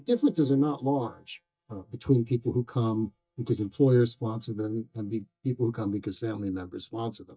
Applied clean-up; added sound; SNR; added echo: neural mask model DeepFilterNet 3.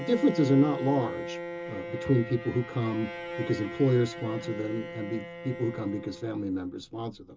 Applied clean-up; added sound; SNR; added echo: none; Bowed string instrument; 10 dB; reverberation time 0.2 s.